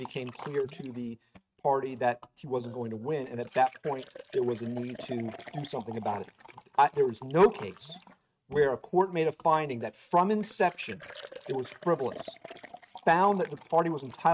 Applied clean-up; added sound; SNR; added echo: neural mask model RNNoise.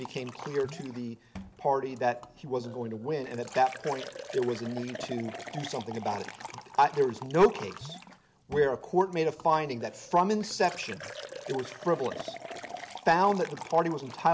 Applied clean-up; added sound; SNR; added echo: none; Liquid; 14 dB; none.